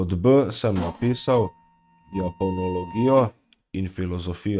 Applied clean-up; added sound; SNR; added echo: neural mask model RNNoise.